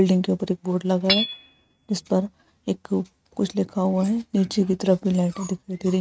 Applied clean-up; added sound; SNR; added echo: neural mask model RNNoise.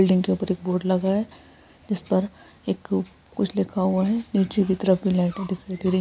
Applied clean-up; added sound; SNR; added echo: none; none; none; none.